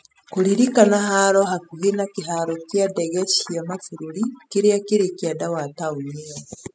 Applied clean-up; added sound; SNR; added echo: classical method spectral subtraction.